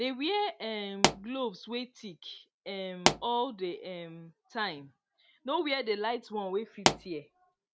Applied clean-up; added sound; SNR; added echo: none; Explosion; -3 dB; none.